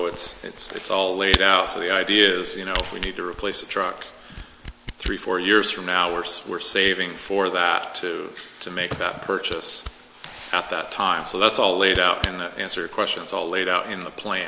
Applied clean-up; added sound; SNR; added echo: none; Camera; 13 dB; none.